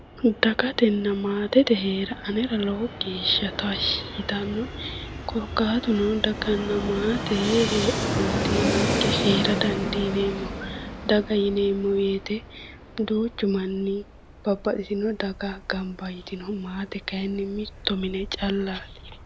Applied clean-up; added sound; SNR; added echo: none; Fixed-wing aircraft, airplane; 6 dB; none.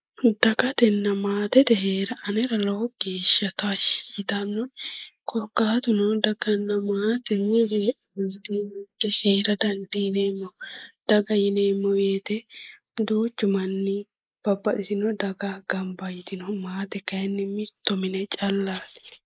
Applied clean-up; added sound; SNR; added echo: neural mask model Resemble Enhance denoiser.